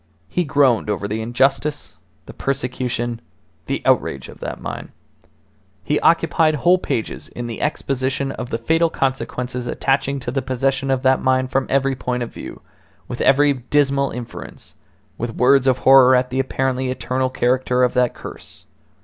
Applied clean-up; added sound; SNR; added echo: none; none; none; none.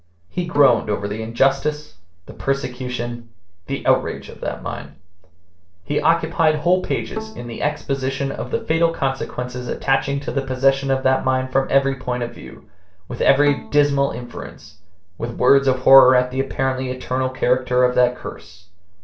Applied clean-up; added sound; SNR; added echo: neural separator model SepFormer DNS4.